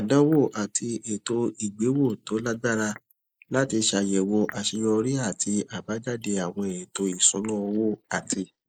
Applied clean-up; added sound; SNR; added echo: neural mask model Resemble Enhance denoiser.